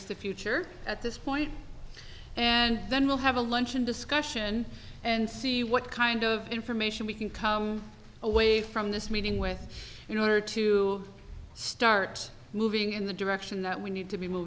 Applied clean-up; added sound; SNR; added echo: none; none; none; none.